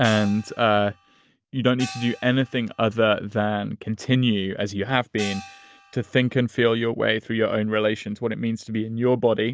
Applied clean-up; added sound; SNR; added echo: none; Gong; 17 dB; none.